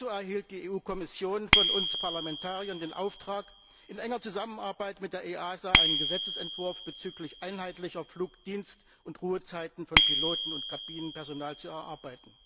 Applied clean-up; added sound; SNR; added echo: none; Bicycle bell; -5 dB; none.